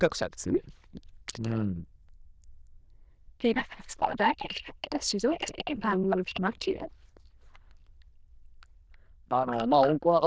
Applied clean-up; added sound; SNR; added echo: neural diffusion model UNIVERSE++.